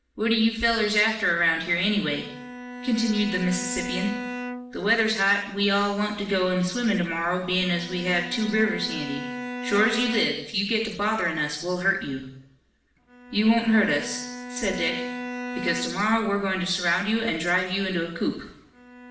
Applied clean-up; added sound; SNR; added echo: none; Bowed string instrument; 12 dB; reverberation time 0.8 s.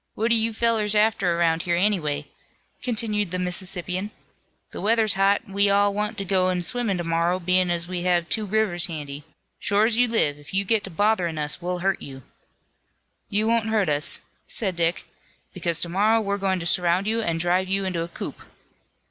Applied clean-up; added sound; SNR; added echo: none; none; none; none.